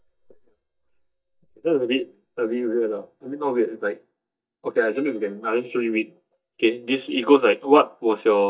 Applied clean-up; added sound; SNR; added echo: neural mask model DeepFilterNet 3.